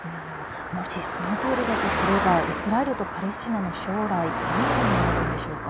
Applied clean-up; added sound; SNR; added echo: none; Car passing by; -1 dB; none.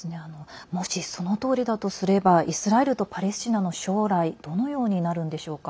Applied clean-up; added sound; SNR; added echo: none; none; none; none.